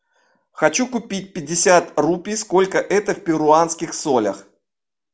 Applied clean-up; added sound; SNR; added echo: none; none; none; none.